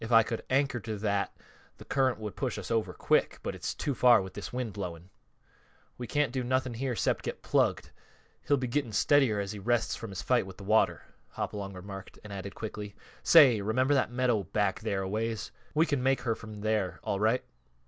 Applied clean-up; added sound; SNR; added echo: none; none; none; none.